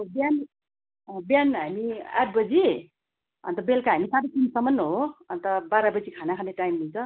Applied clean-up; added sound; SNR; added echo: none; none; none; none.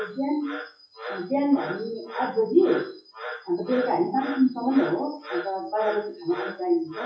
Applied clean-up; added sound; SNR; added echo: classical method WPE with log-MMSE.